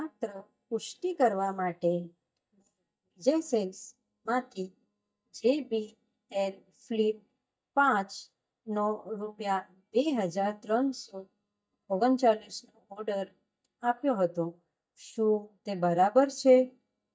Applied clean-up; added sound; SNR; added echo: neural mask model DeepFilterNet 3.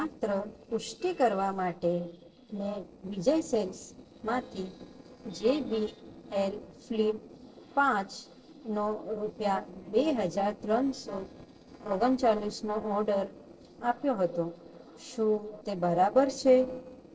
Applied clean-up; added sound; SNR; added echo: neural separator model SepFormer DNS4.